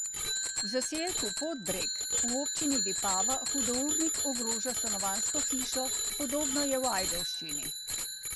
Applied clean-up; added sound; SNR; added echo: none; Bicycle bell; -5 dB; none.